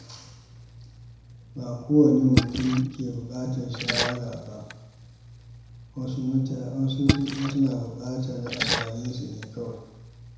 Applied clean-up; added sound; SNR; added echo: none; Splash, splatter; 5 dB; reverberation time 1.0 s.